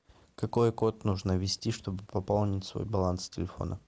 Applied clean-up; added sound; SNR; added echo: none; none; none; none.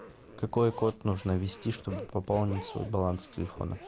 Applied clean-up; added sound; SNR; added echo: none; Zipper (clothing); 15 dB; none.